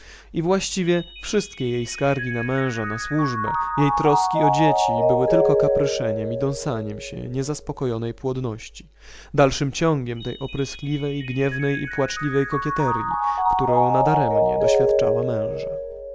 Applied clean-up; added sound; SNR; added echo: none; Mallet percussion; 0 dB; none.